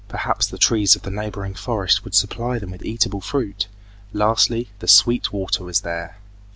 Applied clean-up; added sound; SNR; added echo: none; none; none; none.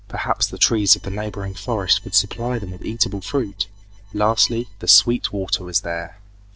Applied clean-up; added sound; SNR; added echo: neural separator model SepFormer DNS4.